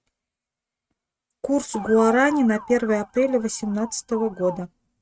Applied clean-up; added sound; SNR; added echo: neural mask model RNNoise.